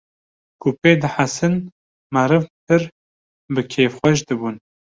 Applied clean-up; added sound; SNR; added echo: none; none; none; none.